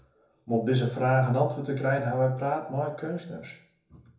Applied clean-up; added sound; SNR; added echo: none; none; none; reverberation time 0.6 s.